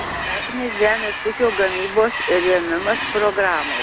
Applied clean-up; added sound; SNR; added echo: none; Train; 5 dB; none.